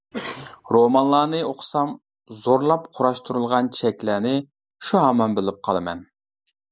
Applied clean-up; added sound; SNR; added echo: none; Cough; 16 dB; none.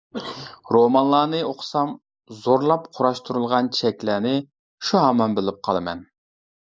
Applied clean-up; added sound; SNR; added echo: neural mask model Resemble Enhance denoiser.